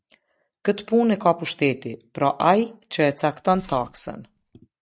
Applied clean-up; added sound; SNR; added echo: neural mask model RNNoise.